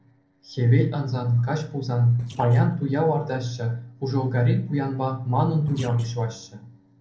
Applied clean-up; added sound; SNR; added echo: neural separator model SepFormer DNS4.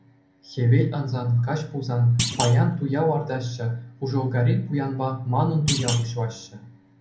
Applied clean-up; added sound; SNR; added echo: none; Thump, thud; 8 dB; reverberation time 0.5 s.